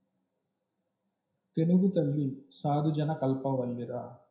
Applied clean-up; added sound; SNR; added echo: none; none; none; reverberation time 0.5 s.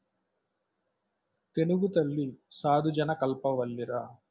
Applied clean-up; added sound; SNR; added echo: none; none; none; none.